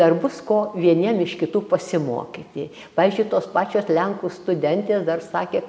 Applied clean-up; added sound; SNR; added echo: none; none; none; none.